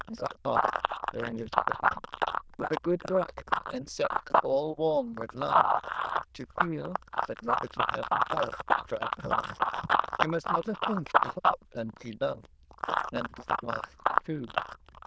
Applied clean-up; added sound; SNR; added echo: neural diffusion model UNIVERSE++.